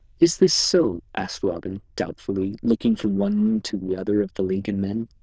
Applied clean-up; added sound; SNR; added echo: neural diffusion model UNIVERSE++.